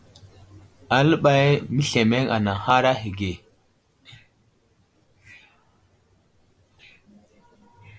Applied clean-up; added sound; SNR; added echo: none; none; none; none.